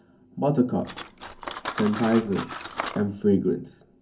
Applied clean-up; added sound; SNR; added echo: none; Cutlery, silverware; 11 dB; reverberation time 0.3 s.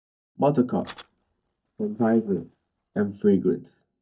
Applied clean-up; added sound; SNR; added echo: neural mask model DeepFilterNet 3.